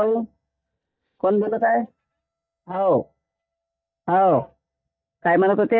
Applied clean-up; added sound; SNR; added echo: neural mask model DeepFilterNet 3.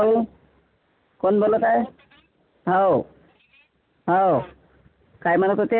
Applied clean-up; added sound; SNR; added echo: none; none; none; none.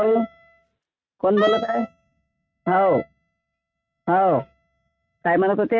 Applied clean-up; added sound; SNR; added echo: neural mask model RNNoise.